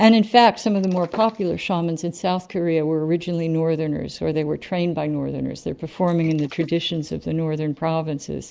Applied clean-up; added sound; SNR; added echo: neural mask model Resemble Enhance denoiser.